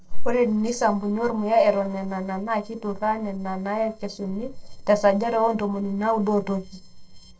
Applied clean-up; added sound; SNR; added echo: neural separator model SepFormer DNS4.